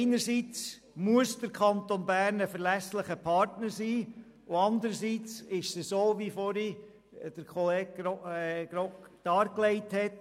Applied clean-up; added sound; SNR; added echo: none; none; none; none.